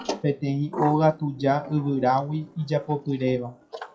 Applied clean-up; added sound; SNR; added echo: classical method WPE with log-MMSE.